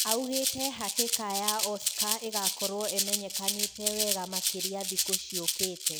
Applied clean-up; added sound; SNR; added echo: none; Rattle (instrument); -4 dB; none.